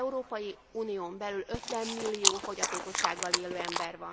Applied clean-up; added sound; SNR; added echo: none; Chewing, mastication; -4 dB; none.